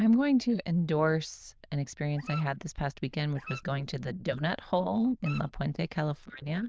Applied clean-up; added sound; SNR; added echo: neural diffusion model UNIVERSE++.